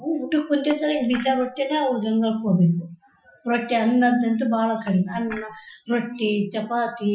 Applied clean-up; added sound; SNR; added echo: classical method Wiener filter.